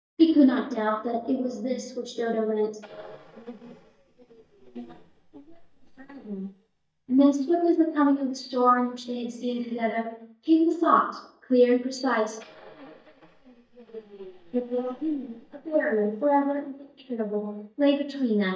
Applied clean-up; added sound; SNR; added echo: neural mask model DeepFilterNet 3.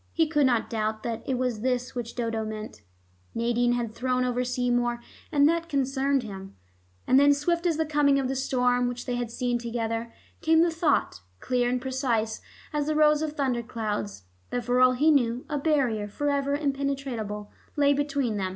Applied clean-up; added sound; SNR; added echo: none; none; none; none.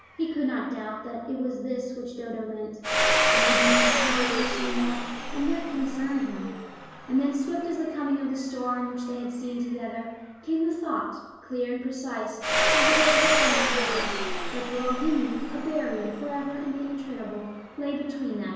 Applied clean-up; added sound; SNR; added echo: none; Domestic sounds, home sounds; -1 dB; reverberation time 1.2 s.